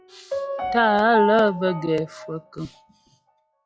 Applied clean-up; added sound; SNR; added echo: classical method log-MMSE.